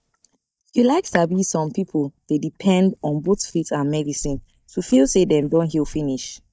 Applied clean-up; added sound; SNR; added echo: neural mask model DeepFilterNet 3.